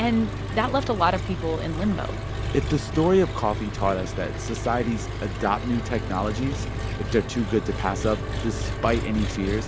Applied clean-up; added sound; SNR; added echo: none; Engine; 4 dB; none.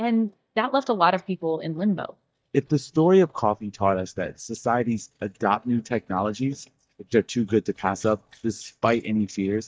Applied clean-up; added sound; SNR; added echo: neural mask model DeepFilterNet 3.